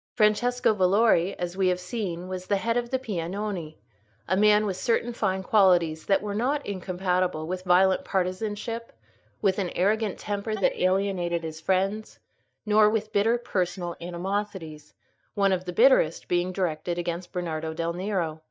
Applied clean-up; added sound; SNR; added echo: neural mask model DeepFilterNet 3.